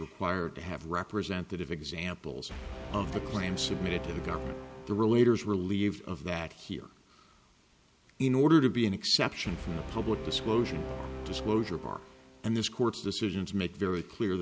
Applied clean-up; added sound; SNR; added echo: none; Brass instrument; 12 dB; none.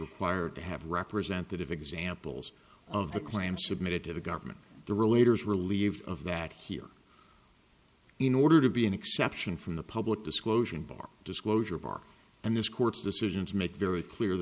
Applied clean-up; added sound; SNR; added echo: none; none; none; none.